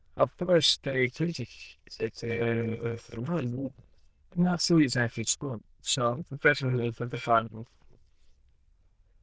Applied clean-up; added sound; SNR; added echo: neural diffusion model UNIVERSE++.